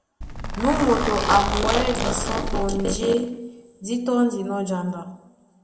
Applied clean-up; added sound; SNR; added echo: none; Zipper (clothing); 2 dB; reverberation time 1.1 s.